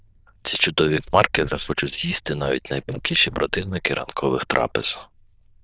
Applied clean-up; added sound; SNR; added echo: neural diffusion model UNIVERSE++.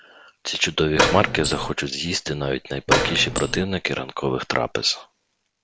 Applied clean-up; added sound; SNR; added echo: none; Door; -1 dB; none.